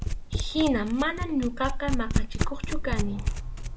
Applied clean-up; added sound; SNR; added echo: none; Domestic sounds, home sounds; -1 dB; none.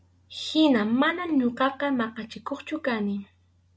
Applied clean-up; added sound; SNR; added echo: none; none; none; none.